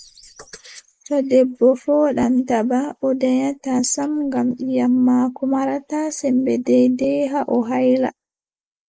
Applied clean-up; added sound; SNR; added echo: neural mask model Resemble Enhance denoiser.